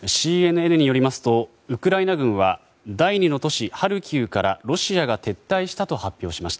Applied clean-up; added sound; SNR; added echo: none; none; none; none.